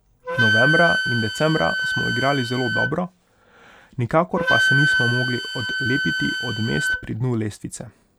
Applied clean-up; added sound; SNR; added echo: none; Wind instrument, woodwind instrument; 0 dB; none.